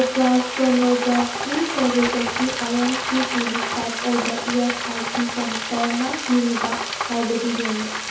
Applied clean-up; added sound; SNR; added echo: none; Frying (food); 4 dB; reverberation time 0.5 s.